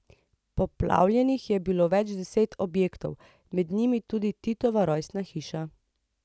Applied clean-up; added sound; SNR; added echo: none; none; none; none.